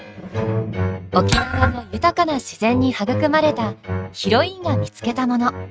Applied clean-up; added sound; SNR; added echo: neural mask model RNNoise.